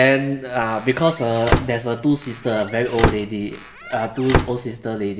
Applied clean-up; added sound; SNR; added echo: none; Squeak / Slam / Wood; 3 dB; none.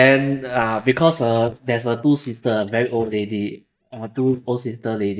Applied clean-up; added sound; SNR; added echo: neural mask model DeepFilterNet 3.